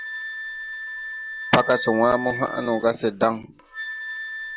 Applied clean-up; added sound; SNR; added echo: none; Wind instrument, woodwind instrument; 8 dB; none.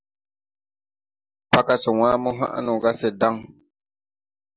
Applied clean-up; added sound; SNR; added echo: none; none; none; none.